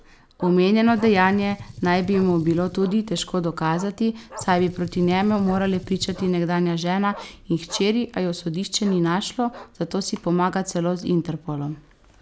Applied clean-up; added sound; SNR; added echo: none; Bark + Gunshot, gunfire; 18 dB; none.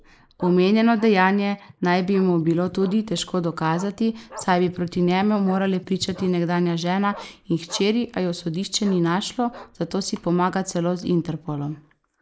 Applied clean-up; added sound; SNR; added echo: neural mask model Resemble Enhance denoiser.